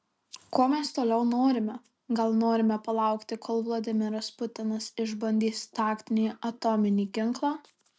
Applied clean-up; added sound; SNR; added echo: none; none; none; none.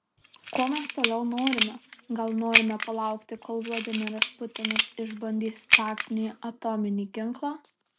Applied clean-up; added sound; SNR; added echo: none; Camera; -2 dB; none.